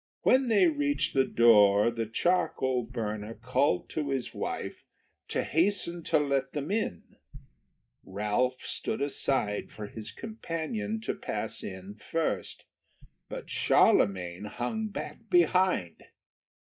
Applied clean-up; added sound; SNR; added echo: neural mask model DeepFilterNet 3.